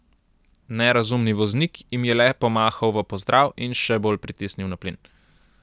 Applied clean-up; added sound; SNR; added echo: none; none; none; none.